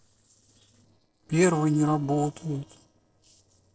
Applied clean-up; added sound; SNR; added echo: neural separator model SepFormer DNS4.